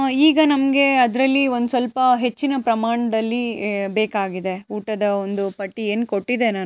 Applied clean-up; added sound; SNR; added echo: none; none; none; none.